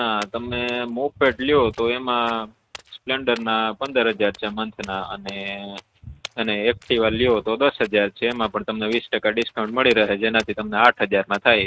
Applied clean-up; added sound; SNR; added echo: neural mask model RNNoise.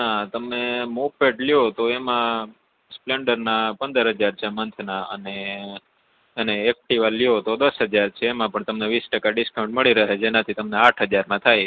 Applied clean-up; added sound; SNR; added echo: none; none; none; none.